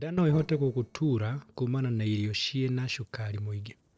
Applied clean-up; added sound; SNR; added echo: neural separator model SepFormer DNS4.